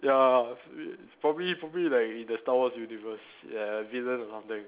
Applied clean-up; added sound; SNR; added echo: none; none; none; none.